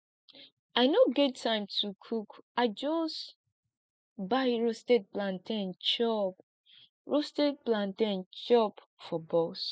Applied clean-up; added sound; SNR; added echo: none; none; none; none.